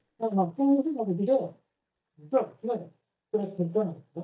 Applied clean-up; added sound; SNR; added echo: neural mask model DeepFilterNet 3.